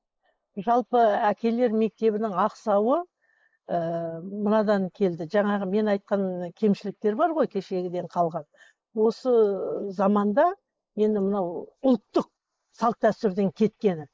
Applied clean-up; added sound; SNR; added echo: neural mask model Resemble Enhance denoiser.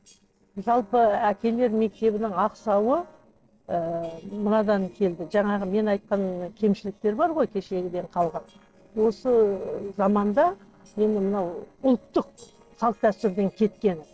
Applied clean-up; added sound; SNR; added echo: neural separator model SepFormer DNS4.